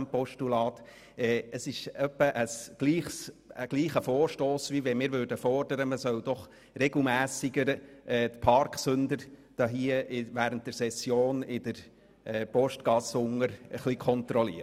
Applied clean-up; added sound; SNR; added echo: none; none; none; none.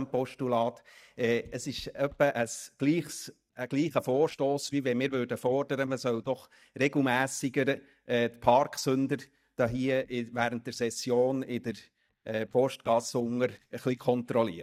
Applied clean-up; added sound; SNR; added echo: neural mask model DeepFilterNet 3.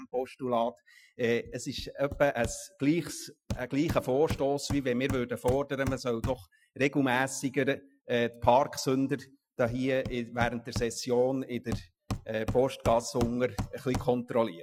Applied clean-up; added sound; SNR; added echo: classical method Wiener filter.